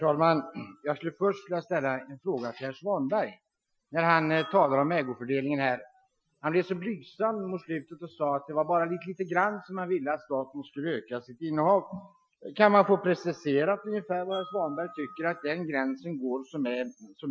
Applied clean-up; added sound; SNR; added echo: classical method Wiener filter.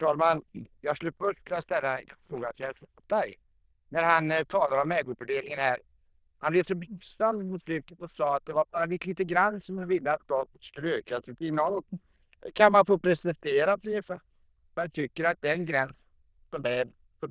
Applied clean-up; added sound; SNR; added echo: neural diffusion model UNIVERSE++.